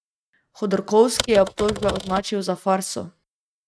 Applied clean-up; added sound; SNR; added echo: neural mask model RNNoise.